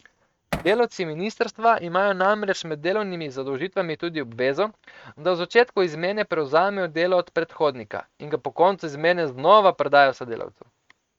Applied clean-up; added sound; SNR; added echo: neural mask model RNNoise.